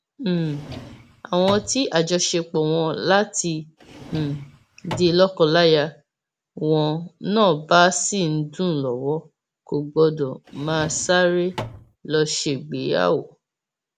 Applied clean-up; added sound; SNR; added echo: none; Drawer open or close; 14 dB; none.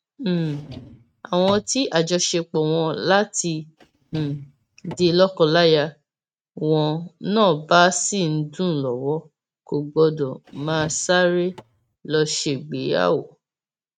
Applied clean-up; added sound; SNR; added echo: neural mask model RNNoise.